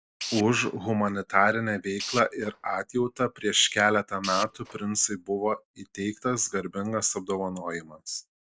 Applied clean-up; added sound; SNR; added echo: none; Tools; 11 dB; none.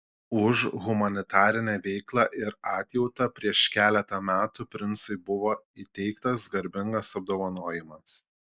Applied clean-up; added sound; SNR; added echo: none; none; none; none.